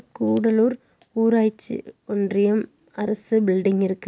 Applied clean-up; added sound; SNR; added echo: none; none; none; none.